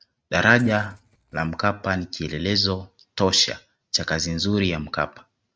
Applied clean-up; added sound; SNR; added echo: neural mask model RNNoise.